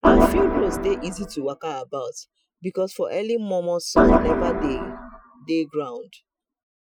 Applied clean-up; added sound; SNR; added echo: classical method Wiener filter.